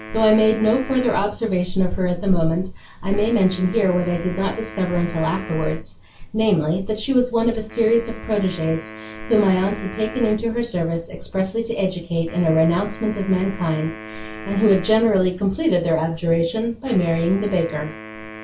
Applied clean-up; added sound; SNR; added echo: none; Wind instrument, woodwind instrument; 17 dB; reverberation time 0.2 s.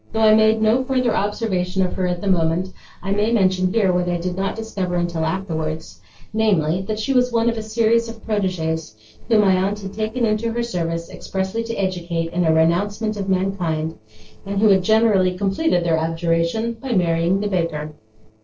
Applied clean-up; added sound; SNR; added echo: neural separator model SepFormer DNS4.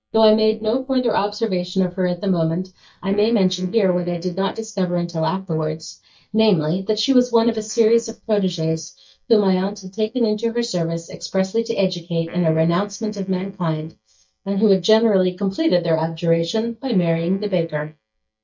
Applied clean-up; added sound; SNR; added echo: neural mask model DeepFilterNet 3.